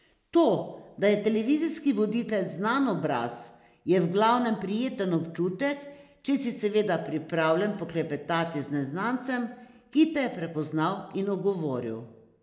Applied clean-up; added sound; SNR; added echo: none; none; none; none.